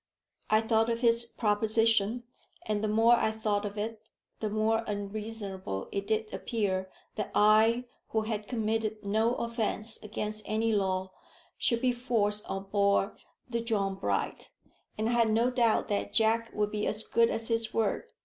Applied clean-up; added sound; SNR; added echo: none; none; none; none.